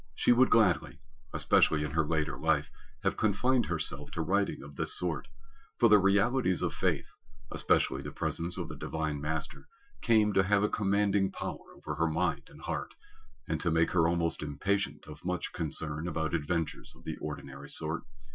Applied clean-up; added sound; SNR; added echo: classical method Wiener filter.